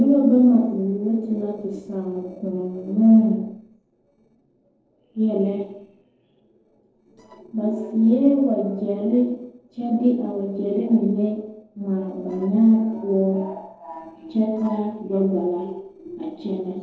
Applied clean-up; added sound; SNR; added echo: neural separator model SepFormer DNS4.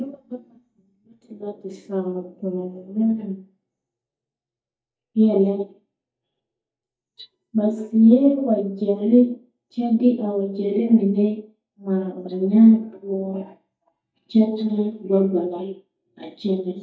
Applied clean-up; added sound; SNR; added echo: neural mask model DeepFilterNet 3.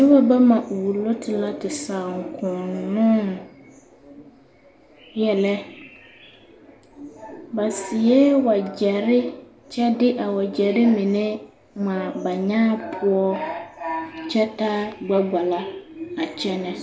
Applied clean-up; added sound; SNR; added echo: none; none; none; none.